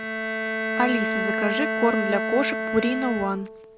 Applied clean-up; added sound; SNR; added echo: none; Bowed string instrument; 2 dB; none.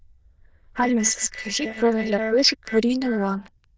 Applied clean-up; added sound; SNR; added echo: neural diffusion model UNIVERSE++.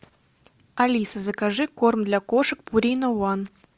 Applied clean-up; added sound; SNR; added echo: none; none; none; none.